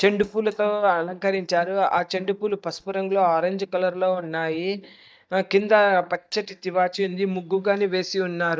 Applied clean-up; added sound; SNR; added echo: neural mask model DeepFilterNet 3.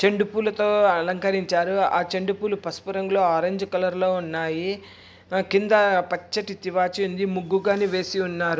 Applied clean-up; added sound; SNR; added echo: none; none; none; none.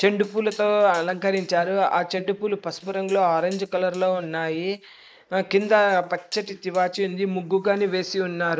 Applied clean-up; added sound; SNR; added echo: neural mask model Resemble Enhance denoiser.